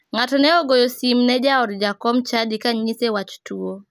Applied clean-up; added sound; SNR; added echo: none; none; none; none.